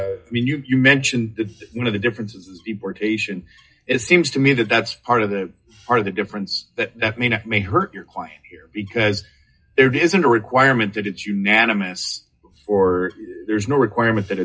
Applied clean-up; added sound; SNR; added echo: classical method WPE with log-MMSE.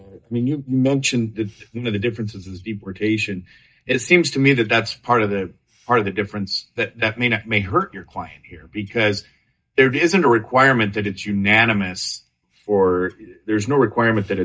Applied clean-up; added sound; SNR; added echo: neural mask model DeepFilterNet 3.